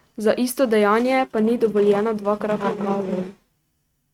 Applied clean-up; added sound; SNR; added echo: neural mask model RNNoise.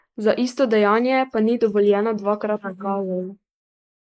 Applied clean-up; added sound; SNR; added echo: neural mask model Resemble Enhance denoiser.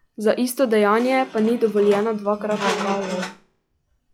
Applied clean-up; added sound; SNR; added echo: classical method log-MMSE.